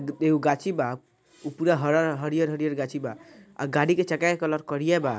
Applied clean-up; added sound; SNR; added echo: none; none; none; none.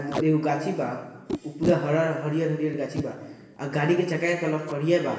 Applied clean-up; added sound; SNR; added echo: none; Packing tape, duct tape; 10 dB; reverberation time 1.2 s.